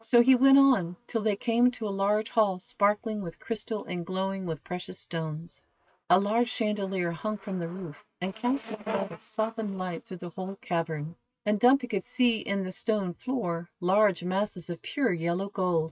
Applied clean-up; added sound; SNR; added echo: neural mask model RNNoise.